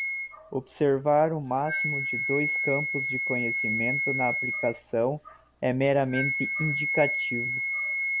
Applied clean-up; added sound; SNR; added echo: none; Wind instrument, woodwind instrument; 2 dB; none.